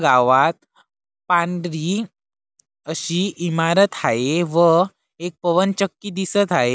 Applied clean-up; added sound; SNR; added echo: none; none; none; none.